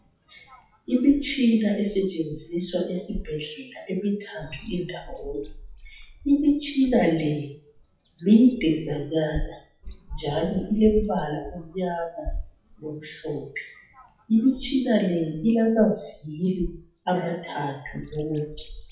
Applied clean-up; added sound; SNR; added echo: classical method WPE with log-MMSE.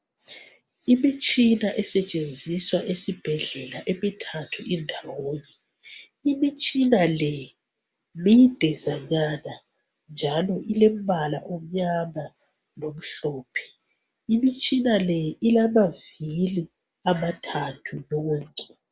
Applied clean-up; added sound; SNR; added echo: none; none; none; none.